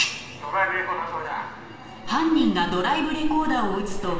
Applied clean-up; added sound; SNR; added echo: none; none; none; reverberation time 1.1 s.